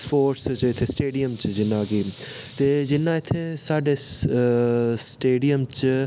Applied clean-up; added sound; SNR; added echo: none; none; none; none.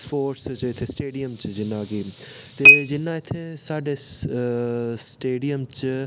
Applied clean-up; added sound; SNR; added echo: none; Chink, clink; -3 dB; none.